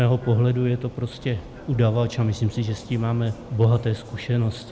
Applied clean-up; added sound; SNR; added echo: none; Vehicle; 20 dB; none.